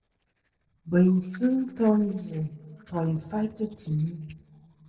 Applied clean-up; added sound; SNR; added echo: neural separator model SepFormer DNS4.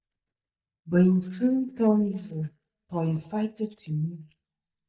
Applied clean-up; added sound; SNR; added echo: neural mask model DeepFilterNet 3.